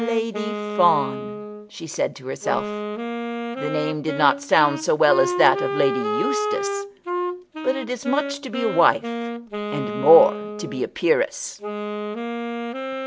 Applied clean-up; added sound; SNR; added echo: none; Wind instrument, woodwind instrument; 5 dB; none.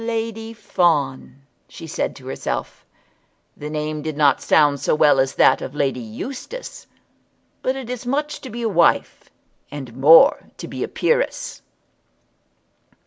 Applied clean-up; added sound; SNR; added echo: none; none; none; none.